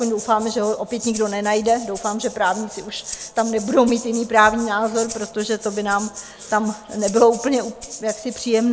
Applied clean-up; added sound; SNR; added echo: none; Rattle (instrument); 15 dB; none.